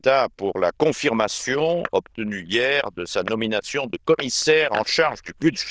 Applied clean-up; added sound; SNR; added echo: neural diffusion model UNIVERSE++.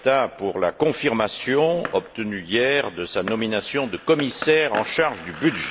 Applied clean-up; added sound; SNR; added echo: none; Fireworks; 16 dB; none.